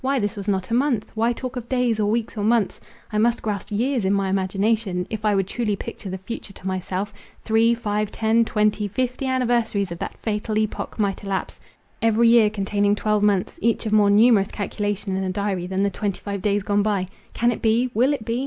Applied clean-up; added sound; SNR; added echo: none; none; none; none.